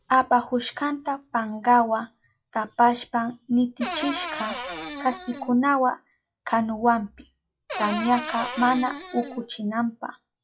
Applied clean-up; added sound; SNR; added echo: classical method log-MMSE.